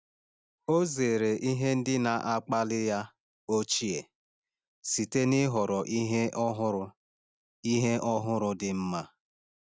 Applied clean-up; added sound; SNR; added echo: none; none; none; none.